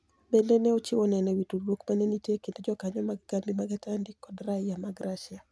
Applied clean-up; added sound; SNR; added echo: none; none; none; none.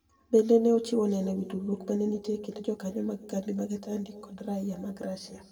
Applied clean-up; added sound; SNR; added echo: none; none; none; reverberation time 1.6 s.